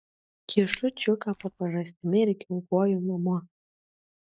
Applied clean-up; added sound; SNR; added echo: neural mask model DeepFilterNet 3.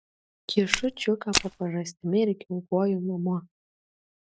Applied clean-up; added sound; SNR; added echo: none; Walk, footsteps; 3 dB; none.